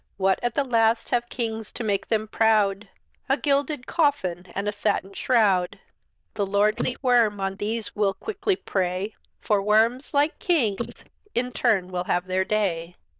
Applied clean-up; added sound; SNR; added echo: neural diffusion model UNIVERSE++.